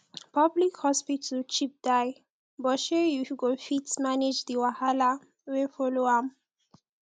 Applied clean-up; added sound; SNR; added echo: none; none; none; none.